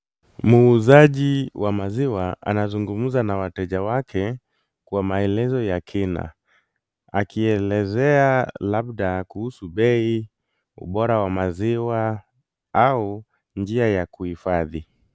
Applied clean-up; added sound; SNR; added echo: none; none; none; none.